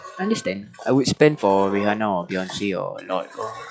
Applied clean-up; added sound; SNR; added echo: classical method log-MMSE.